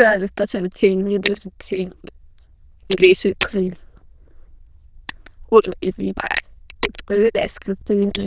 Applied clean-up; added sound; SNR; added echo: neural diffusion model UNIVERSE++.